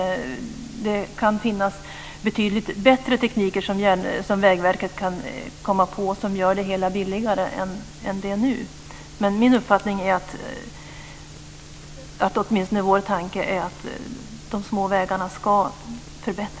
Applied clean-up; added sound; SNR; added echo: none; none; none; none.